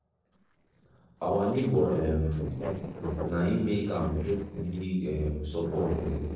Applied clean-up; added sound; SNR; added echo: neural separator model SepFormer DNS4.